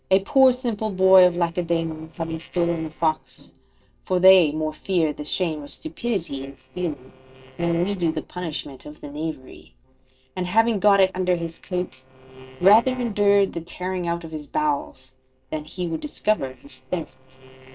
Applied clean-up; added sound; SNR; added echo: neural separator model SepFormer DNS4.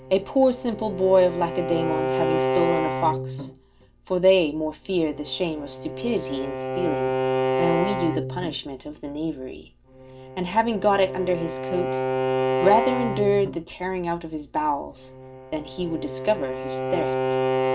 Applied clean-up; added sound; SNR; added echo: none; Bowed string instrument; 3 dB; reverberation time 0.2 s.